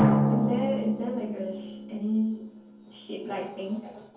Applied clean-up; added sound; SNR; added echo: none; Drum; -3 dB; reverberation time 0.6 s.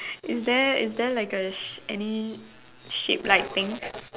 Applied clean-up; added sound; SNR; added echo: none; none; none; none.